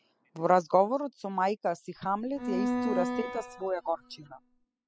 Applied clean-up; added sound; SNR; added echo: classical method spectral subtraction.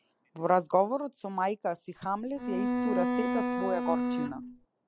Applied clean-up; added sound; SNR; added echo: none; Bowed string instrument; -1 dB; none.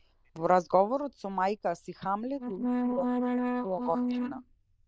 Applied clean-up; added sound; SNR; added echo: neural diffusion model UNIVERSE++.